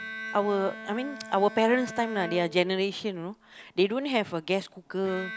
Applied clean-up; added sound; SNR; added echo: none; Bowed string instrument; 14 dB; none.